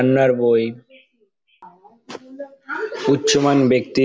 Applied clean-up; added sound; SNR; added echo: none; none; none; none.